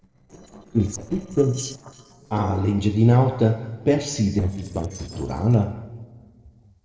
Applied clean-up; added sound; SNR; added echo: neural separator model SepFormer DNS4.